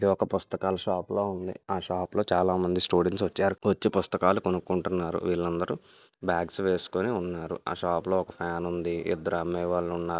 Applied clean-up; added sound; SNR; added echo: none; none; none; none.